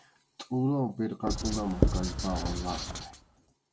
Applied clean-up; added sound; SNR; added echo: none; Writing; -2 dB; none.